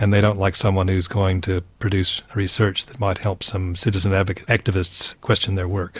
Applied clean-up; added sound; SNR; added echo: none; none; none; none.